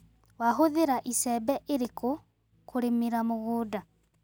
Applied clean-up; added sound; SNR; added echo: none; none; none; none.